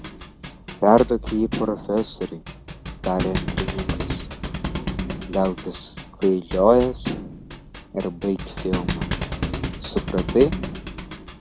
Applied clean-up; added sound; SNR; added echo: none; Thump, thud; 6 dB; none.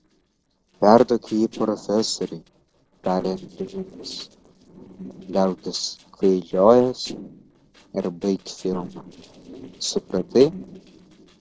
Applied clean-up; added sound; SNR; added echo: neural separator model SepFormer DNS4.